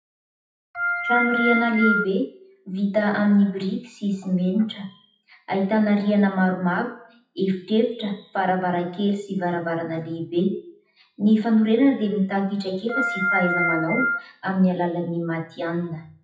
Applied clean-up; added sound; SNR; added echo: classical method WPE with log-MMSE.